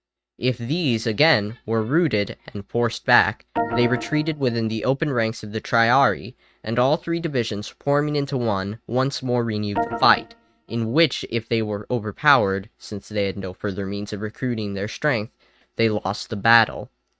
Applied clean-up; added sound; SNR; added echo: neural mask model RNNoise.